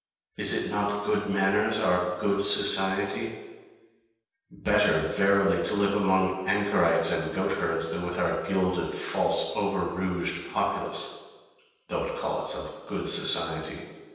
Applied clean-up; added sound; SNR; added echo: none; none; none; reverberation time 1.2 s.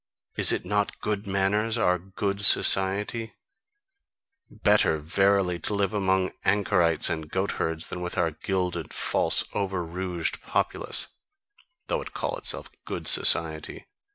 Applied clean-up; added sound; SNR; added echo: none; none; none; none.